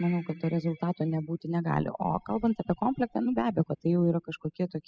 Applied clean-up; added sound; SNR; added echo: classical method spectral subtraction.